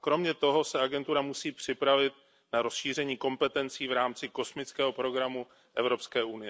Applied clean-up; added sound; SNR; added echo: none; none; none; none.